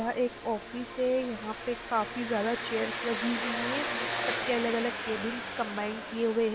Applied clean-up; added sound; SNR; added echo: none; Engine; 4 dB; none.